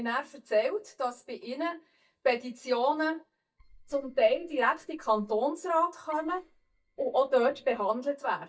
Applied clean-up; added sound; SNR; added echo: neural mask model DeepFilterNet 3.